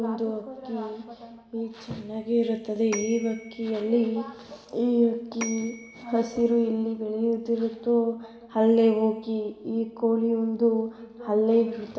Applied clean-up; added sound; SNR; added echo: none; Bell / Telephone; 17 dB; reverberation time 1.1 s.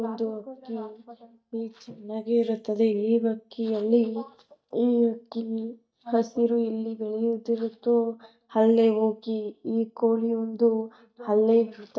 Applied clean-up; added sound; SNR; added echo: neural mask model DeepFilterNet 3.